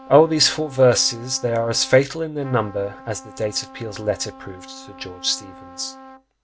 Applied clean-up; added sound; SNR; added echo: none; Trumpet; 20 dB; none.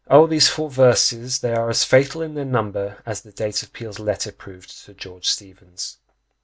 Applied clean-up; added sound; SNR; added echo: none; none; none; none.